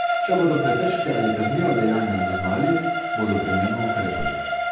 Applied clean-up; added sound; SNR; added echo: none; Bowed string instrument; 1 dB; reverberation time 0.8 s.